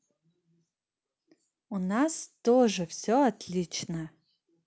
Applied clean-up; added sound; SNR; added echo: none; none; none; none.